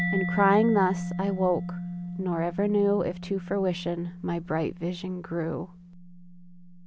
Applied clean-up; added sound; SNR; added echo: none; Mallet percussion; 7 dB; none.